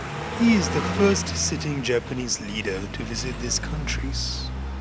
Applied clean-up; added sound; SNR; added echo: none; Car passing by; 4 dB; none.